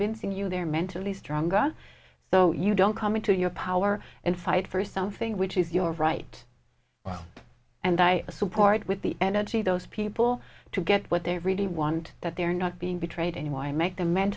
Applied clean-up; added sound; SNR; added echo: none; none; none; none.